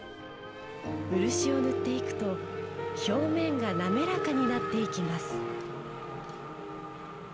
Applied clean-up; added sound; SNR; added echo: none; Race car, auto racing / Accelerating, revving, vroom; 8 dB; none.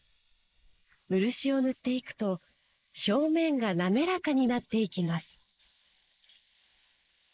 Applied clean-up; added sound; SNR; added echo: neural mask model Resemble Enhance denoiser.